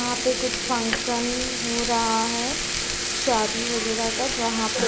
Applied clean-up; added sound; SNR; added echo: none; Frying (food); 0 dB; none.